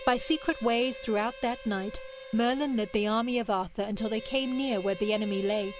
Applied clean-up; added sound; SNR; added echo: none; Harmonica; 15 dB; none.